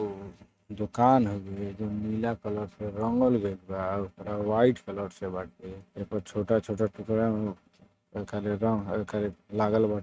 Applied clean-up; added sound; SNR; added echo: neural mask model RNNoise.